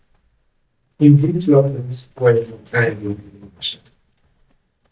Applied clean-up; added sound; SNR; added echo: neural mask model DeepFilterNet 3.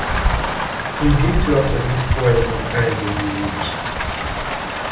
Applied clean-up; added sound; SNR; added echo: none; Rain; 0 dB; reverberation time 0.6 s.